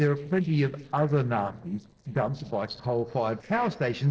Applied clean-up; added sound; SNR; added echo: neural separator model SepFormer DNS4.